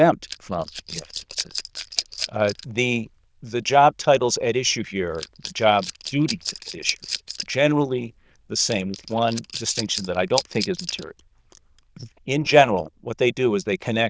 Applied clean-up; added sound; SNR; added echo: neural diffusion model UNIVERSE++.